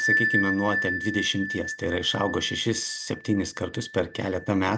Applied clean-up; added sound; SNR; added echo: none; Bell; 3 dB; none.